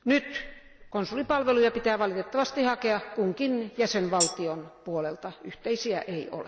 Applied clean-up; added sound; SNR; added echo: none; Tambourine; 5 dB; none.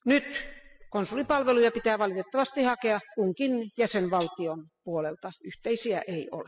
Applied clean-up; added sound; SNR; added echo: classical method spectral subtraction.